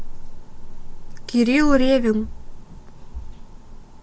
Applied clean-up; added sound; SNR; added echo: none; none; none; none.